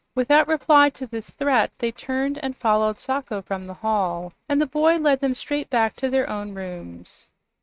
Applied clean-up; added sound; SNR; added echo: neural mask model RNNoise.